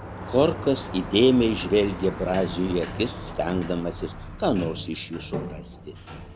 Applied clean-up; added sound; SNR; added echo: none; Sliding door; 10 dB; none.